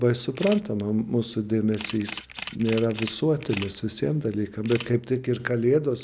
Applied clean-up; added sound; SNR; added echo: none; Camera; 15 dB; none.